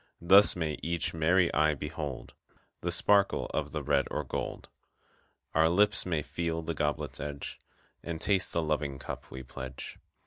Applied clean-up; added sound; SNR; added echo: none; none; none; none.